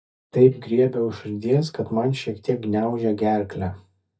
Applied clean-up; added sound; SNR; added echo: neural mask model DeepFilterNet 3.